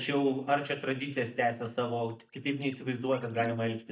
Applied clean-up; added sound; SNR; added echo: neural mask model DeepFilterNet 3.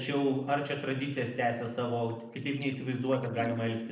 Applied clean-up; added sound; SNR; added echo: neural separator model SepFormer DNS4.